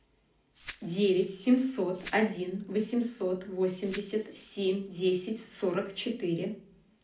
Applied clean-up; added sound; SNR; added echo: none; Glass; 19 dB; reverberation time 0.4 s.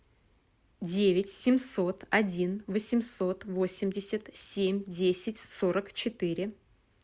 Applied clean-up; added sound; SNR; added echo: none; none; none; none.